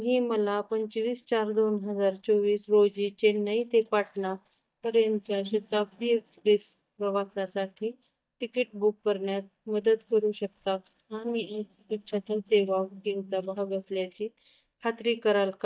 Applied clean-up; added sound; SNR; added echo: neural mask model DeepFilterNet 3.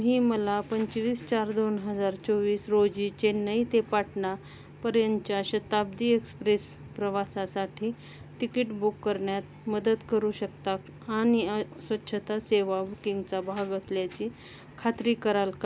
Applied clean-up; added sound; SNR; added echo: none; none; none; none.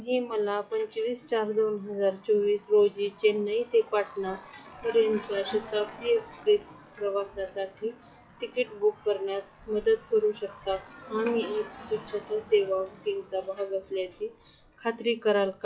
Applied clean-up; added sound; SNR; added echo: classical method WPE with log-MMSE.